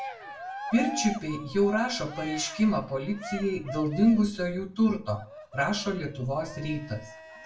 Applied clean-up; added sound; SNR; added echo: none; Cheering; 13 dB; reverberation time 0.3 s.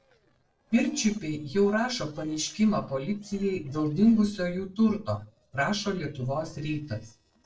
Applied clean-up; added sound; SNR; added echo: neural separator model SepFormer DNS4.